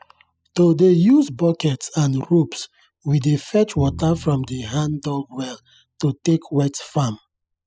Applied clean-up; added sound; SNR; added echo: classical method spectral subtraction.